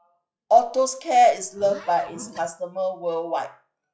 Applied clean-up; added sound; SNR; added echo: classical method log-MMSE.